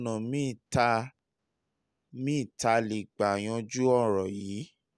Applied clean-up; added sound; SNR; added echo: none; none; none; none.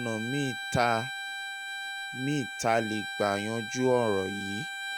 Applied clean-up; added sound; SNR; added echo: none; Bowed string instrument; 6 dB; none.